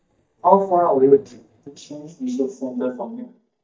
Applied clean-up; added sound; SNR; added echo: neural mask model DeepFilterNet 3.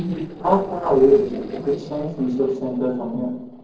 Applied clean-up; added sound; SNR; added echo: neural separator model SepFormer DNS4.